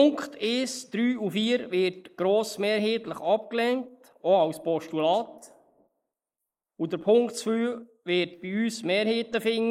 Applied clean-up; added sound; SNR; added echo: neural mask model Resemble Enhance denoiser.